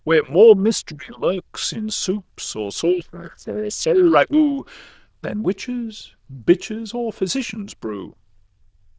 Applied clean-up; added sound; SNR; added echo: neural diffusion model UNIVERSE++.